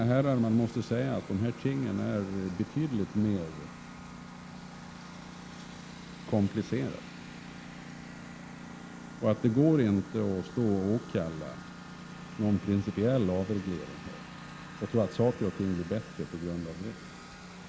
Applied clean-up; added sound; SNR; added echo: none; Engine; 14 dB; none.